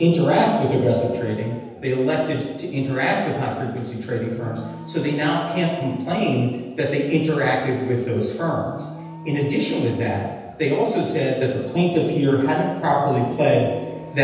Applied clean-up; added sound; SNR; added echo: none; Alarm; 18 dB; reverberation time 1.1 s.